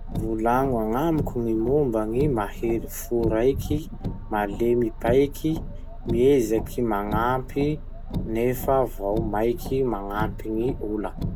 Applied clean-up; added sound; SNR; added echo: none; Car; 7 dB; none.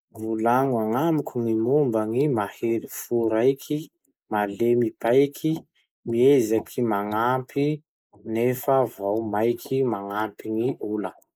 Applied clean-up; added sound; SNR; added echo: neural mask model Resemble Enhance denoiser.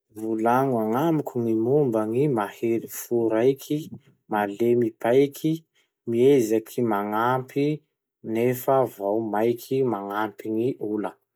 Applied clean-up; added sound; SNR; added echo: none; none; none; none.